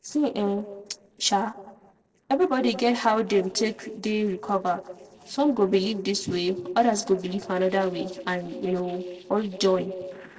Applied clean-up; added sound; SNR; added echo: neural separator model SepFormer DNS4.